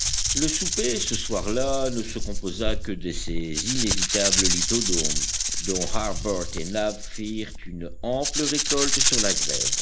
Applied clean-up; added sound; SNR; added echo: none; Rattle (instrument) + Cricket; -4 dB; none.